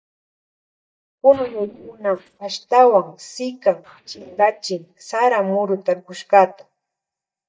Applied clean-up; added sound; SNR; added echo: neural mask model DeepFilterNet 3.